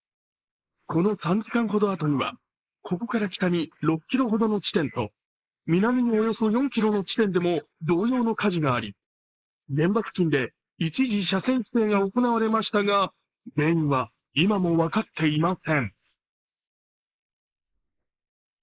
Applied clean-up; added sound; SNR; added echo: neural mask model Resemble Enhance denoiser.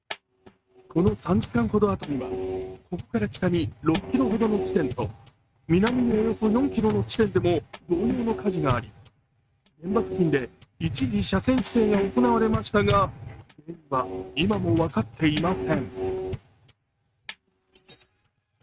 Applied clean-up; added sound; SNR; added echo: neural mask model RNNoise.